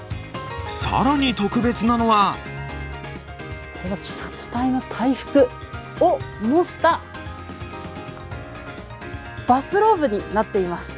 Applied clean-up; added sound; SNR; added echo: none; none; none; none.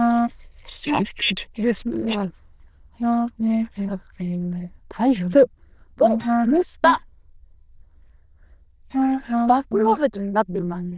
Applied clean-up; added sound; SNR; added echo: neural diffusion model UNIVERSE++.